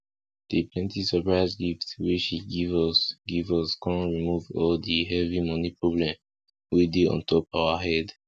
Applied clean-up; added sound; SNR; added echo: none; none; none; none.